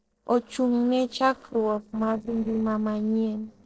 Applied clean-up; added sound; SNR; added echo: neural separator model SepFormer DNS4.